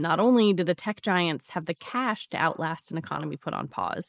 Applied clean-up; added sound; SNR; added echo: neural mask model Resemble Enhance denoiser.